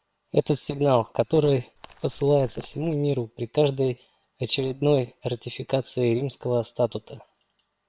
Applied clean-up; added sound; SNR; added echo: neural separator model SepFormer WHAM!.